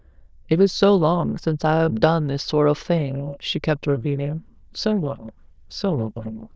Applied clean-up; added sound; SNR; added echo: neural diffusion model UNIVERSE++.